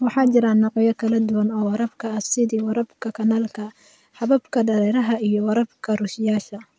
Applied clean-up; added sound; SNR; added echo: none; none; none; none.